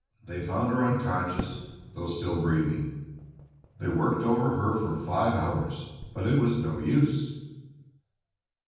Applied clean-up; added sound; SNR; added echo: none; Fireworks; 19 dB; reverberation time 1.2 s.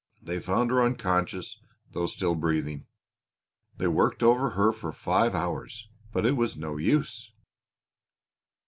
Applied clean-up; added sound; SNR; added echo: none; none; none; none.